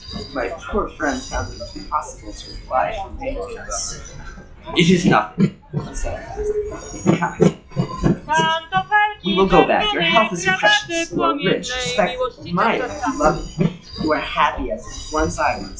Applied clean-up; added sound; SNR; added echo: classical method log-MMSE.